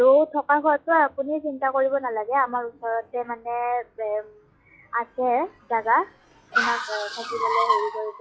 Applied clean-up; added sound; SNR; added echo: classical method log-MMSE.